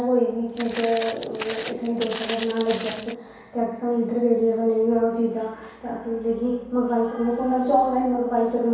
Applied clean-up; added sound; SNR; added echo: none; Walk, footsteps; 12 dB; reverberation time 0.7 s.